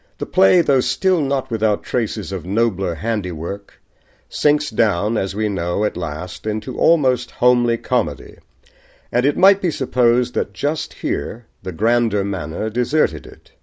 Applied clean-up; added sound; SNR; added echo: none; none; none; none.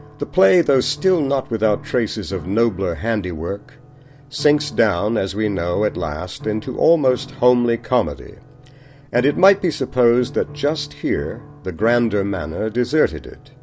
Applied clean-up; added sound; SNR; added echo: none; Piano; 18 dB; none.